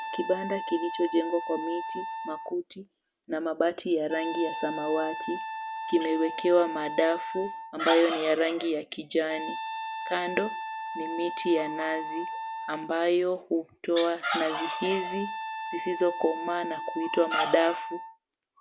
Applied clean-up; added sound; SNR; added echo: none; Wind instrument, woodwind instrument; 8 dB; none.